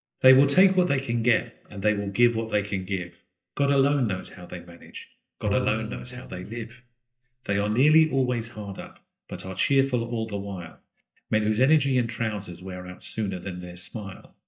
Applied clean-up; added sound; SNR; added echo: neural mask model DeepFilterNet 3.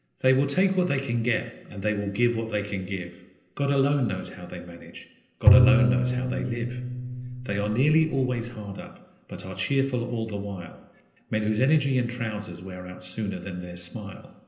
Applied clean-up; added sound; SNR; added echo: none; Bowed string instrument; -4 dB; reverberation time 0.8 s.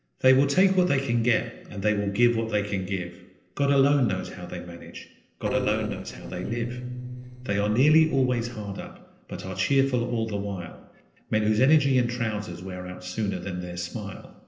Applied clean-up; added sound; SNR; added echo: neural separator model SepFormer DNS4.